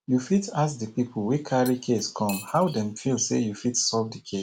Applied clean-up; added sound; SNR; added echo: none; Cutlery, silverware; 18 dB; none.